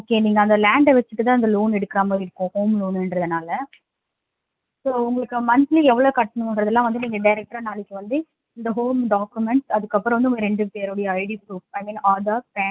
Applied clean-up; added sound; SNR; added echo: none; none; none; none.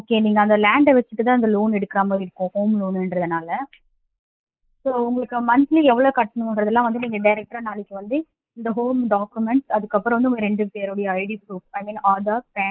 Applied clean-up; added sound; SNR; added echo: neural mask model Resemble Enhance denoiser.